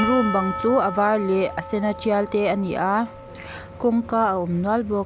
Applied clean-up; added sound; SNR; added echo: none; Percussion; 11 dB; none.